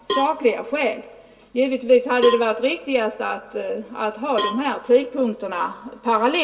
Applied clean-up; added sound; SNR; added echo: none; Cowbell; 10 dB; reverberation time 0.2 s.